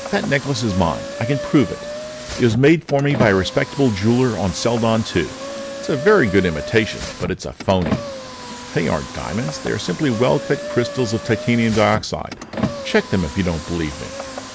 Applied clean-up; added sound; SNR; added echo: none; Car; 10 dB; none.